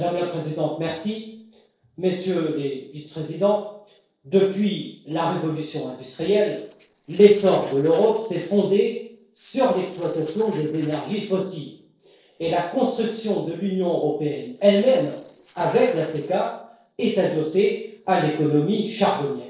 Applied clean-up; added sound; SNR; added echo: neural separator model SepFormer DNS4.